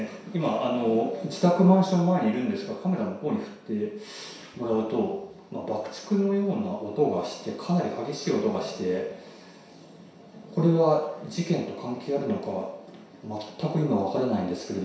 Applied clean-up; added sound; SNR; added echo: none; none; none; reverberation time 0.7 s.